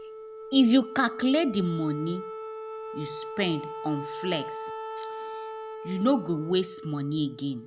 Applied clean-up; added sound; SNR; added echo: none; Wind instrument, woodwind instrument; 10 dB; none.